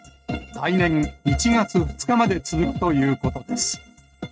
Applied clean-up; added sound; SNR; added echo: neural mask model RNNoise.